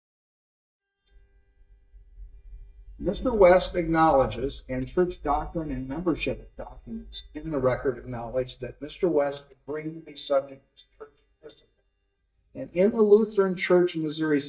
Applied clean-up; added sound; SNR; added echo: neural mask model DeepFilterNet 3.